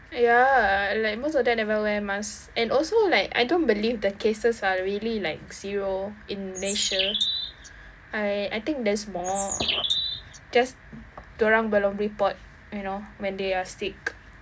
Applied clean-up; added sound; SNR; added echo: none; Bird; 3 dB; none.